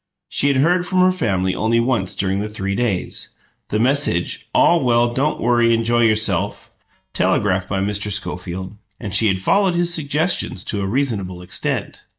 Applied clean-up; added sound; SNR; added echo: neural mask model DeepFilterNet 3.